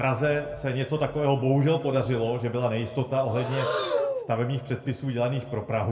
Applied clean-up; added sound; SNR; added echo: none; Breathing; 7 dB; reverberation time 0.6 s.